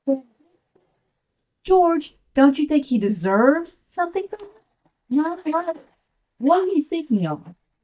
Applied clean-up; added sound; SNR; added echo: neural mask model DeepFilterNet 3.